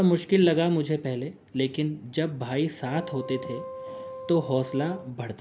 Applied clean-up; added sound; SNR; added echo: none; Wind instrument, woodwind instrument; 14 dB; none.